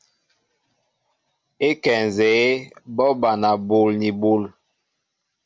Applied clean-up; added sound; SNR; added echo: none; none; none; none.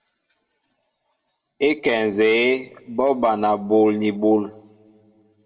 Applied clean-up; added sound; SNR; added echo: none; none; none; reverberation time 0.2 s.